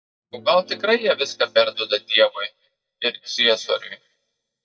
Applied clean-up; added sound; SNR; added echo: neural mask model DeepFilterNet 3.